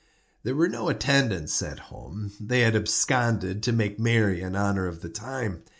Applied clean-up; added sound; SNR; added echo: none; none; none; none.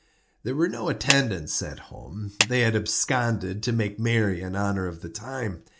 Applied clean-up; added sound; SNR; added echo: none; Clapping; 5 dB; none.